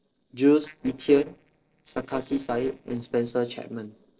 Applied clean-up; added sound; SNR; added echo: neural separator model SepFormer DNS4.